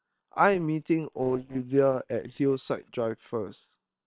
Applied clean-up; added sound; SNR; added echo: neural separator model SepFormer WHAM!.